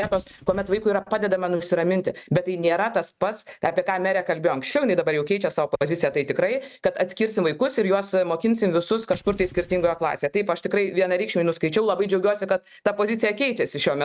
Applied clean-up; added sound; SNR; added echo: neural mask model RNNoise.